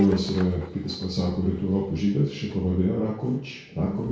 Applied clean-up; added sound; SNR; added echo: none; Dog; 17 dB; reverberation time 0.6 s.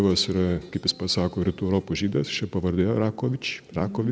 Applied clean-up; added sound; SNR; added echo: none; none; none; none.